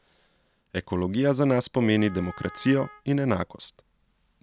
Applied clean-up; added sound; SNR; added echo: none; Cowbell + Wind instrument, woodwind instrument; 20 dB; none.